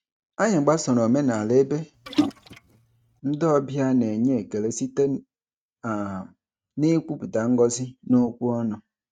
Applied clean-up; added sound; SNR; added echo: neural mask model RNNoise.